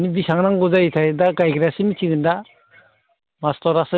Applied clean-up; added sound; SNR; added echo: none; none; none; none.